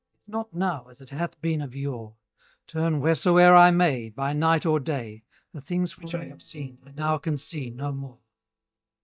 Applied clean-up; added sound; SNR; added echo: neural mask model DeepFilterNet 3.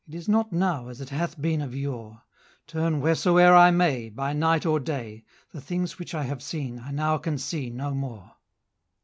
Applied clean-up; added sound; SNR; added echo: none; none; none; none.